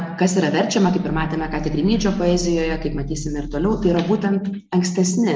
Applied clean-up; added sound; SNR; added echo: none; Growling; 13 dB; none.